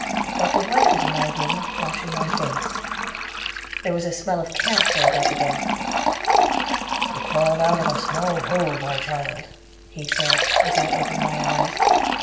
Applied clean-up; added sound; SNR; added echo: none; Fill (with liquid); -4 dB; reverberation time 0.7 s.